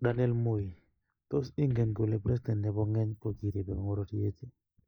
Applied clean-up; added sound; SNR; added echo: neural mask model DeepFilterNet 3.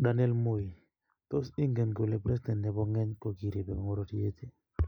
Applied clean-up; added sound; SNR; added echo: none; none; none; none.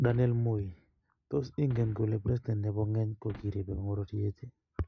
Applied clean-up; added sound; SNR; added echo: neural mask model RNNoise.